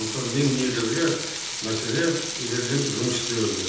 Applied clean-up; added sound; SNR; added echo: none; Frying (food); 5 dB; reverberation time 0.9 s.